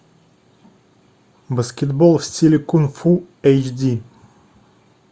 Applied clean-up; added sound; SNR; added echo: none; none; none; none.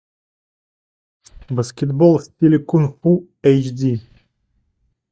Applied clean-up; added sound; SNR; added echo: neural mask model DeepFilterNet 3.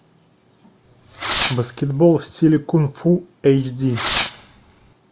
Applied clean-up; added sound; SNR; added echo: none; Fireworks; 1 dB; none.